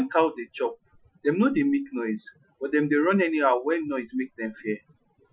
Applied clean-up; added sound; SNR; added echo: classical method Wiener filter.